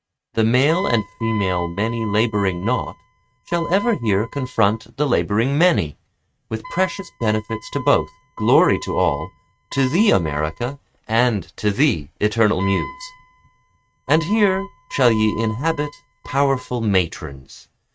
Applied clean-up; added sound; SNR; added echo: neural mask model RNNoise.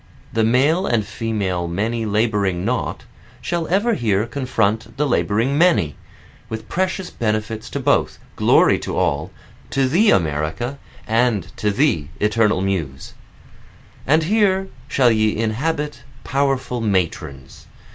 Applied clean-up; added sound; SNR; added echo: none; none; none; none.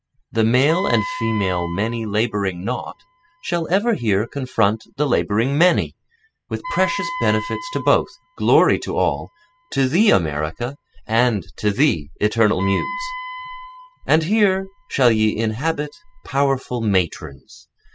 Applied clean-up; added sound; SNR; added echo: classical method spectral subtraction.